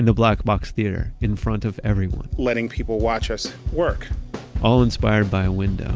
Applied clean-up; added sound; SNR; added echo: none; none; none; none.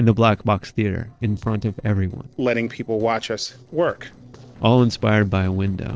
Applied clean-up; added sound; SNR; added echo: neural separator model SepFormer DNS4.